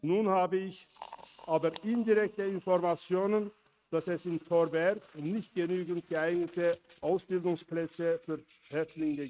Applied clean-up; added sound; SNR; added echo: neural mask model RNNoise.